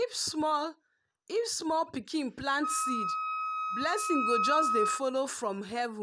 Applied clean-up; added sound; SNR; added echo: none; Wind instrument, woodwind instrument; -1 dB; none.